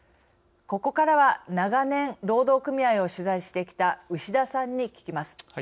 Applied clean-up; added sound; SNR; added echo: none; none; none; none.